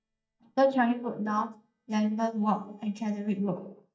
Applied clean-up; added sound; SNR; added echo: neural mask model DeepFilterNet 3.